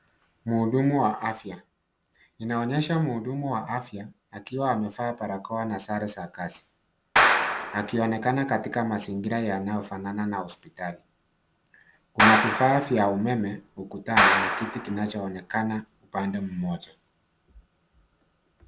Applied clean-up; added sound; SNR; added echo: none; Clapping; -3 dB; none.